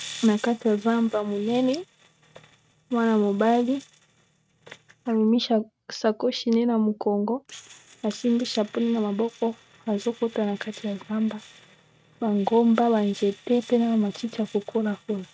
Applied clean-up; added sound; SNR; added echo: neural mask model RNNoise.